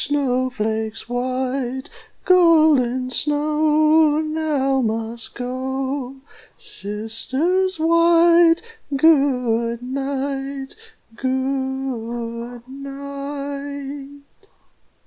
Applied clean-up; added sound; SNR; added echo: none; none; none; none.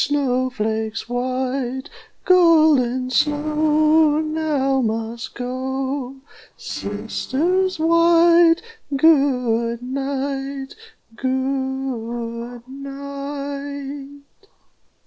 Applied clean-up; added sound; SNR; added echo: neural separator model SepFormer DNS4.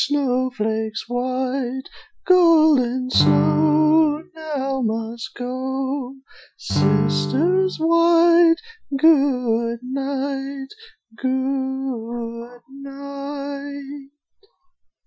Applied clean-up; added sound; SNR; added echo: classical method Wiener filter.